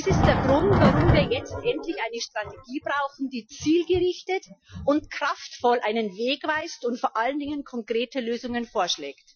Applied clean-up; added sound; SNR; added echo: classical method Wiener filter.